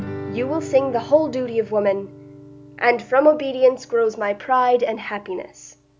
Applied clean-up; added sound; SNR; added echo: none; Guitar; 16 dB; none.